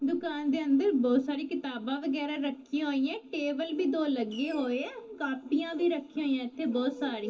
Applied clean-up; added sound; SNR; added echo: neural separator model SepFormer DNS4.